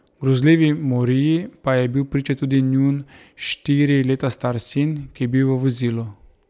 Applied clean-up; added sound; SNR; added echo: none; none; none; none.